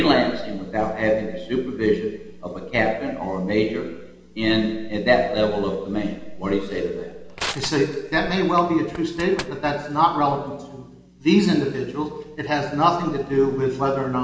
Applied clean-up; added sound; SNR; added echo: none; Crushing; 13 dB; reverberation time 1.1 s.